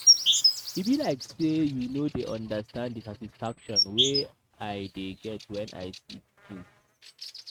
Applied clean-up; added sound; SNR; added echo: neural mask model RNNoise.